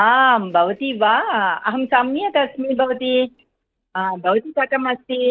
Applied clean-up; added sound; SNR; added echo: neural mask model DeepFilterNet 3.